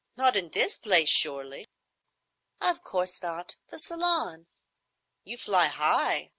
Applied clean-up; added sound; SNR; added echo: none; none; none; none.